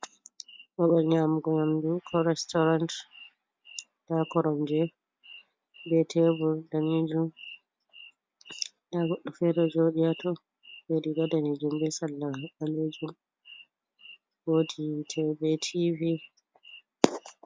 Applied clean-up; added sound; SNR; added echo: none; none; none; none.